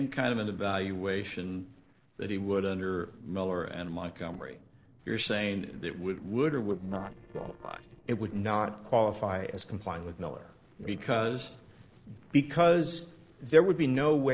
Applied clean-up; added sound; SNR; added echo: neural separator model SepFormer DNS4.